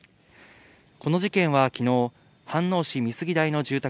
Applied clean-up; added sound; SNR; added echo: none; none; none; none.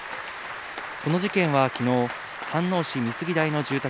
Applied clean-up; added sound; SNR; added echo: none; Applause; 9 dB; none.